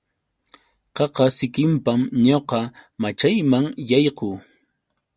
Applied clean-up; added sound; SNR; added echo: none; none; none; none.